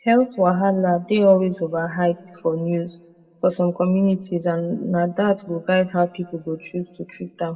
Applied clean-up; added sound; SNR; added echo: none; none; none; reverberation time 1.0 s.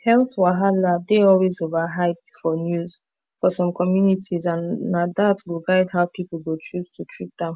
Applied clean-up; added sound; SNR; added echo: none; none; none; none.